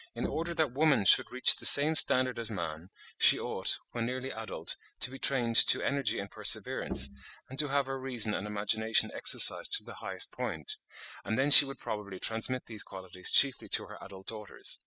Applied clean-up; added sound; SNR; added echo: classical method spectral subtraction.